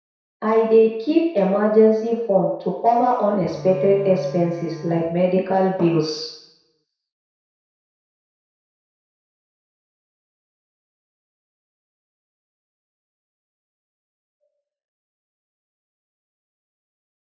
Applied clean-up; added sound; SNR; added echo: none; Bowed string instrument; 13 dB; reverberation time 0.7 s.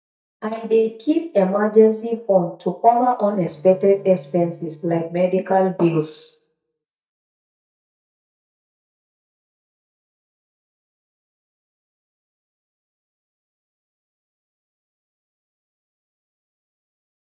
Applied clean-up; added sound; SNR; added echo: neural mask model DeepFilterNet 3.